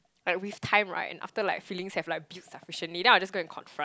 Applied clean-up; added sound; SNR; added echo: none; none; none; none.